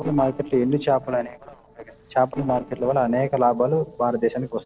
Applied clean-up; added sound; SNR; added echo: neural separator model SepFormer DNS4.